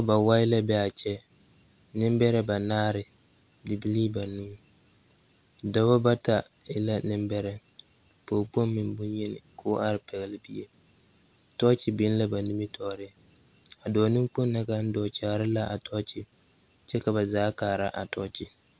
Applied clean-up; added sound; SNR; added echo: none; none; none; none.